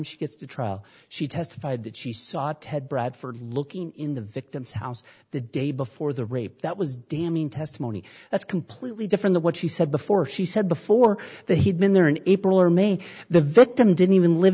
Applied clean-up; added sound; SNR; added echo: none; none; none; none.